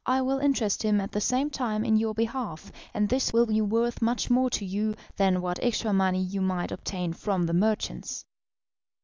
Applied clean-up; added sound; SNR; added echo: none; none; none; none.